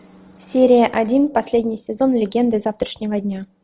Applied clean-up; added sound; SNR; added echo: none; none; none; none.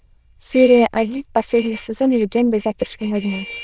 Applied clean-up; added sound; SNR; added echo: neural diffusion model UNIVERSE++.